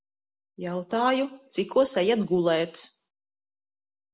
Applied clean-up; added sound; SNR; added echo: none; none; none; none.